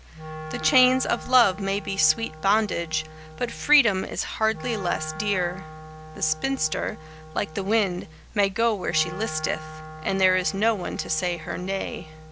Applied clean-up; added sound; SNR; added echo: none; Wind instrument, woodwind instrument; 13 dB; none.